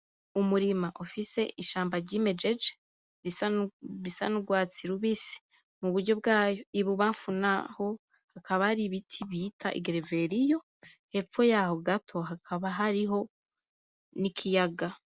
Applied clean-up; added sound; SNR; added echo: none; none; none; none.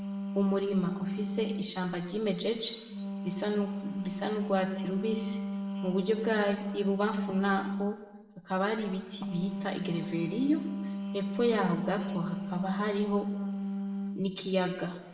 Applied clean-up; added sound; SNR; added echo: none; Wind instrument, woodwind instrument; 4 dB; reverberation time 1.0 s.